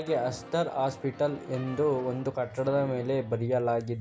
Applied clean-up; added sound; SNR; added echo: none; Brass instrument; 16 dB; none.